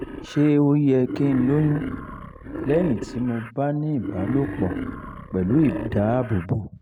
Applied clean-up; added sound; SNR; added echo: none; Wild animals; 9 dB; none.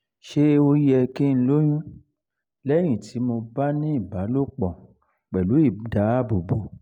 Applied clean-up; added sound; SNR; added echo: none; none; none; none.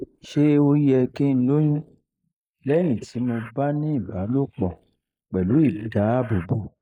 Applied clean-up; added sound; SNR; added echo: neural mask model Resemble Enhance denoiser.